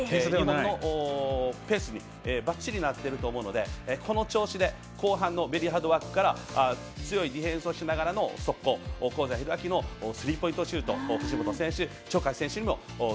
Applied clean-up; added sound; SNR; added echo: none; none; none; none.